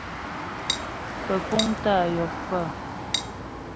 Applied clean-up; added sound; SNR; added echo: none; Cutlery, silverware + Motor vehicle (road); 2 dB; none.